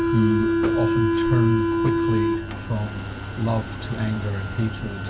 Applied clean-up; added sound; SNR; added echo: none; Subway, metro, underground; -2 dB; reverberation time 0.2 s.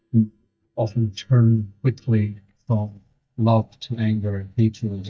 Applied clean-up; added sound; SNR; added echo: neural mask model DeepFilterNet 3.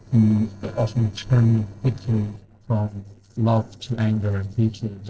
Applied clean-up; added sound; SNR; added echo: neural separator model SepFormer DNS4.